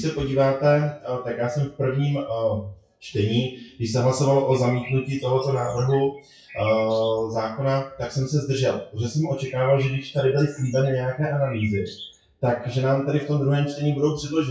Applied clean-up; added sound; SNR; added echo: classical method WPE with log-MMSE.